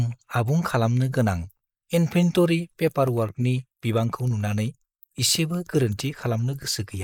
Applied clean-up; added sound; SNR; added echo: neural mask model Resemble Enhance denoiser.